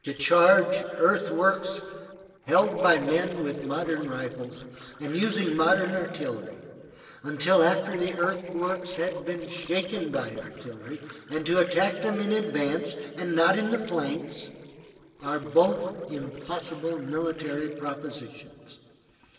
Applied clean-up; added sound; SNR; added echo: neural separator model SepFormer DNS4.